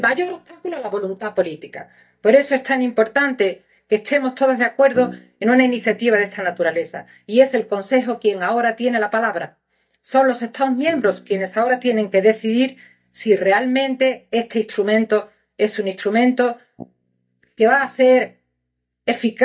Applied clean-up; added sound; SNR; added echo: neural mask model DeepFilterNet 3.